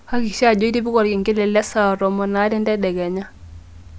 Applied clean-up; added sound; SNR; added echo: none; none; none; none.